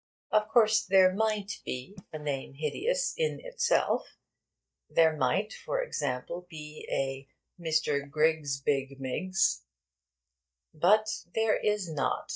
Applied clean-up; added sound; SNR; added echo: neural mask model DeepFilterNet 3.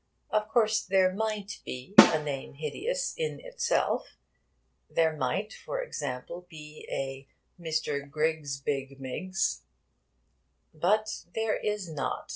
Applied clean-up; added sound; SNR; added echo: none; Snare drum; -3 dB; none.